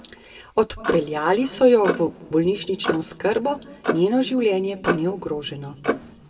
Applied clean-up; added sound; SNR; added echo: none; Clock; 8 dB; reverberation time 1.5 s.